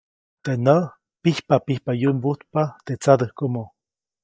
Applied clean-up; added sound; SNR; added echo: neural mask model DeepFilterNet 3.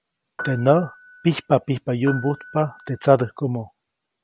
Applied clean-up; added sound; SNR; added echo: none; Piano; 16 dB; none.